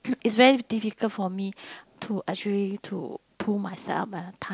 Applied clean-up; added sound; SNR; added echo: none; none; none; none.